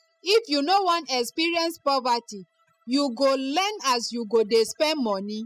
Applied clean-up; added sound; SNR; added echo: classical method spectral subtraction.